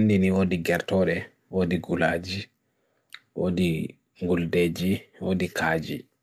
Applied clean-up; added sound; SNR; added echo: none; none; none; none.